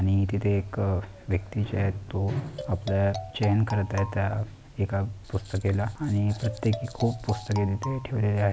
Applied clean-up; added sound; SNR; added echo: none; Marimba, xylophone; 13 dB; none.